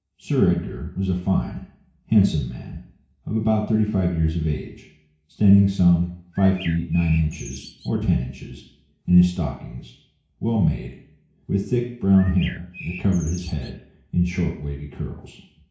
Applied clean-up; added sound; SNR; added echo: none; Bird; 17 dB; reverberation time 0.6 s.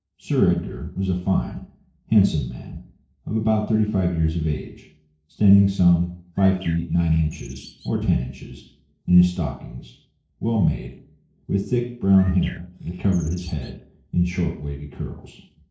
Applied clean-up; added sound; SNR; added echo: neural separator model SepFormer DNS4.